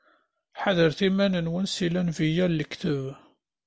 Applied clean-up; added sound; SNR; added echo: none; none; none; none.